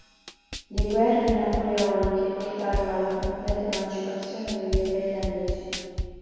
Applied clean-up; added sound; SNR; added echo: none; Drum kit; 6 dB; reverberation time 2.2 s.